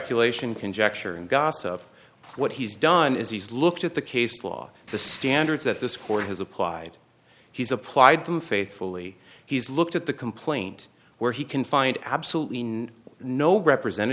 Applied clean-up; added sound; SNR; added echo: none; none; none; none.